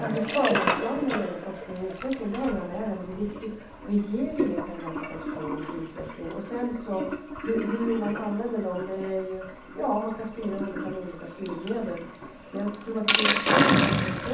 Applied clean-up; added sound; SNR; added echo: none; Sink (filling or washing); -1 dB; reverberation time 0.7 s.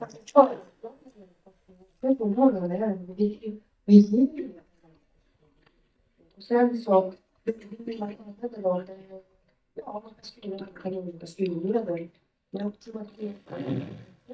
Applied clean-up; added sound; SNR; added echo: neural mask model DeepFilterNet 3.